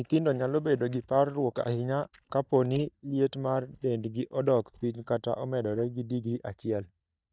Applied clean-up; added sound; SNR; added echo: neural mask model DeepFilterNet 3.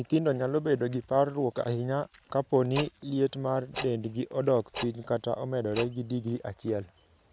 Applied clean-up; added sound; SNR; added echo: none; Tick-tock; 14 dB; none.